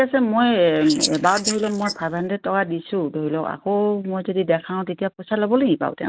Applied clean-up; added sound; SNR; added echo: neural mask model Resemble Enhance denoiser.